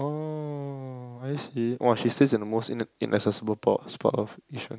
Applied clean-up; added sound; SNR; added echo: none; none; none; none.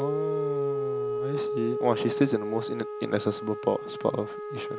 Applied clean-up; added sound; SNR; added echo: none; Wind instrument, woodwind instrument; 1 dB; none.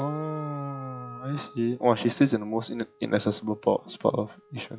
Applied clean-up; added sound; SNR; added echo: classical method log-MMSE.